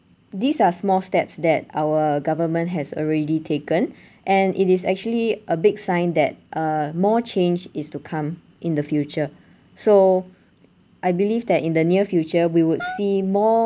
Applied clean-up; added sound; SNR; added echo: none; Wind instrument, woodwind instrument; 13 dB; none.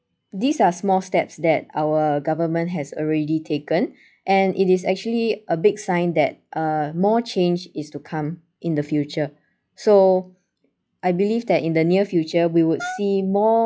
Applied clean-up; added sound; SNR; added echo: classical method log-MMSE.